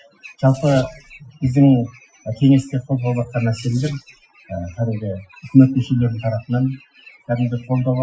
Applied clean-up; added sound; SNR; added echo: classical method Wiener filter.